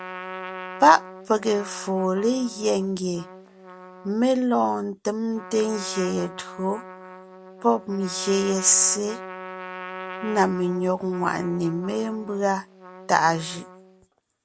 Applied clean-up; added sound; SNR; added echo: none; Trumpet; 15 dB; none.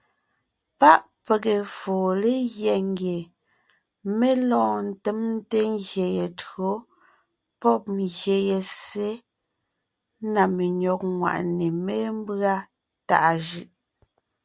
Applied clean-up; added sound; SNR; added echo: none; none; none; none.